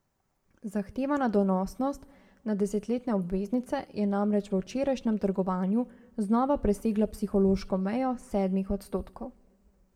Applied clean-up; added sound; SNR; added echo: none; none; none; reverberation time 0.9 s.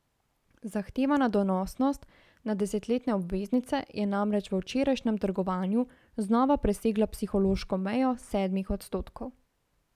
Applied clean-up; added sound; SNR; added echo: none; none; none; none.